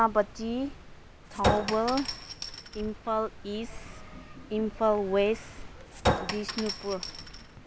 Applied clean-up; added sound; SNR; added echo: none; Chink, clink; 2 dB; none.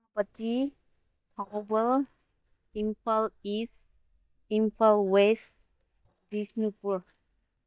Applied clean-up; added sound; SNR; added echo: neural mask model DeepFilterNet 3.